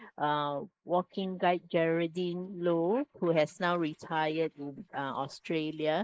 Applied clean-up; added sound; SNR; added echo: neural mask model Resemble Enhance denoiser.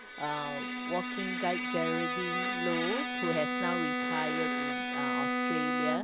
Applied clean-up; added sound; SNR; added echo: none; Bowed string instrument; -3 dB; none.